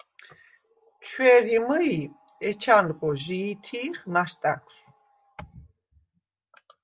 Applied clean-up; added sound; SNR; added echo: none; none; none; none.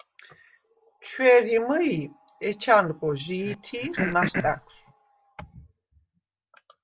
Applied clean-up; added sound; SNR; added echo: none; Cough; 5 dB; none.